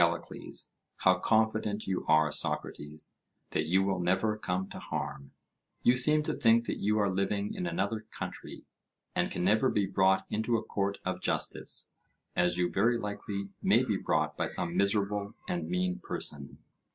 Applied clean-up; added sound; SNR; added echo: none; none; none; none.